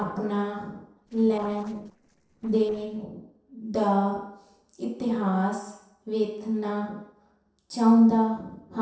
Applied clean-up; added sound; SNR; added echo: neural separator model SepFormer DNS4.